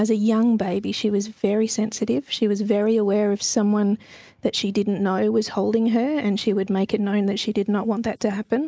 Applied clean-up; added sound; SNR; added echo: neural mask model Resemble Enhance denoiser.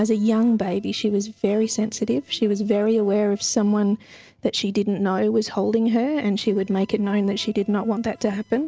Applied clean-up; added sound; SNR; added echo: neural separator model SepFormer DNS4.